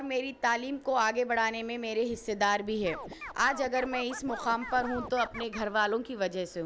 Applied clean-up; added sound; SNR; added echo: none; Scratching (performance technique); 11 dB; none.